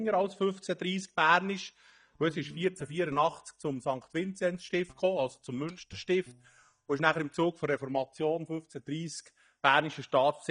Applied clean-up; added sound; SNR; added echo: neural mask model DeepFilterNet 3.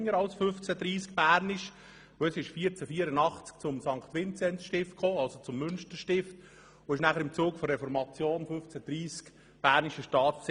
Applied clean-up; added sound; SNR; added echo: none; none; none; none.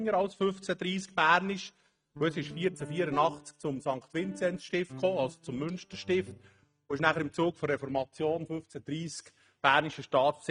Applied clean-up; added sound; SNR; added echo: neural mask model RNNoise.